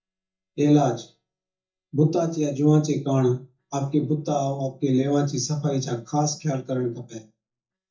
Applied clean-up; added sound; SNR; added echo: neural mask model DeepFilterNet 3.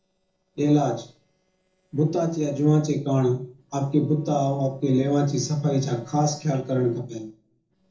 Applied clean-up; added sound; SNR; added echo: neural separator model SepFormer DNS4.